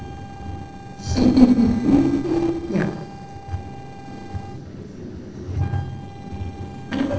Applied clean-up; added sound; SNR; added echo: neural separator model SepFormer DNS4.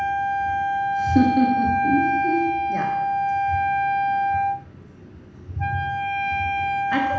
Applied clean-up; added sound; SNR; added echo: none; Wind instrument, woodwind instrument; -4 dB; reverberation time 1.1 s.